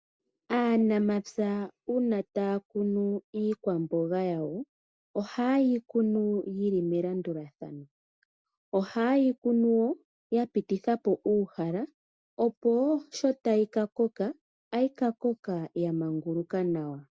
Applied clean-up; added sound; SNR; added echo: none; none; none; none.